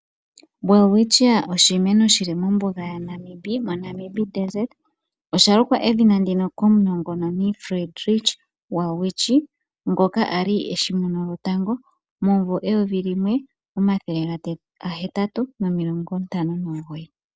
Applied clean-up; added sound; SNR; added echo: none; none; none; none.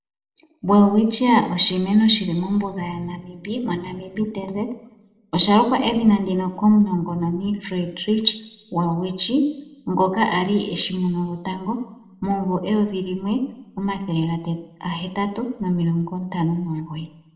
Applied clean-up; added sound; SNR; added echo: none; none; none; reverberation time 0.7 s.